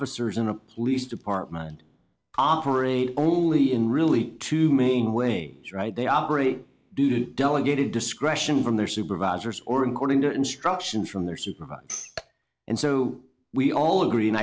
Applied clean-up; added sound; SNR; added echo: none; Tambourine; 17 dB; none.